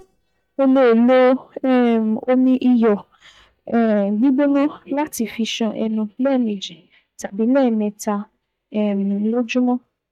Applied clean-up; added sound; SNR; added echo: neural mask model DeepFilterNet 3.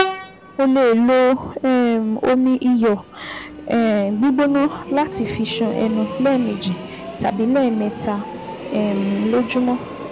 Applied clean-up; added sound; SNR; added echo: none; Train; 11 dB; none.